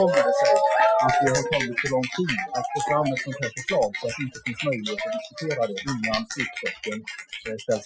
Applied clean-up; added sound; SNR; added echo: classical method Wiener filter.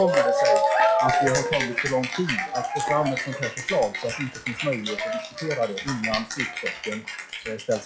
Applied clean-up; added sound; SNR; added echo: classical method log-MMSE.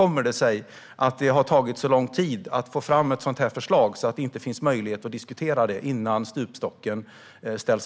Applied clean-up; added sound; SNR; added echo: none; none; none; none.